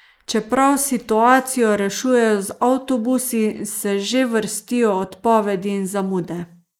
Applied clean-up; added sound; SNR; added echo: neural mask model Resemble Enhance denoiser.